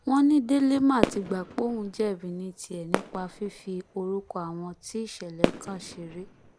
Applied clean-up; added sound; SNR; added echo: none; Fireworks; 7 dB; none.